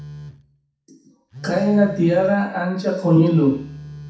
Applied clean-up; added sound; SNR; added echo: none; Telephone; 18 dB; reverberation time 0.7 s.